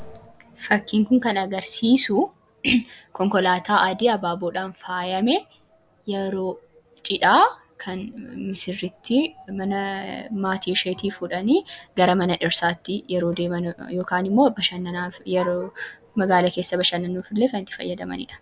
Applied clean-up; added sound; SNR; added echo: none; none; none; none.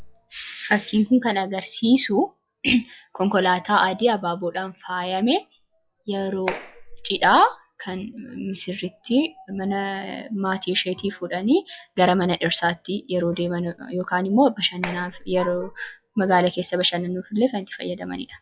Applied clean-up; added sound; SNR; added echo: classical method log-MMSE.